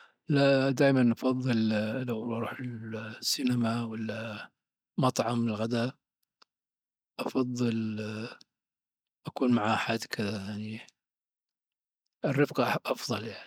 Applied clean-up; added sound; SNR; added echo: none; none; none; none.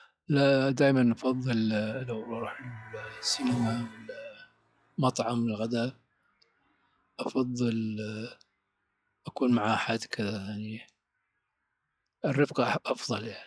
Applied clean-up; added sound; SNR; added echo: classical method log-MMSE.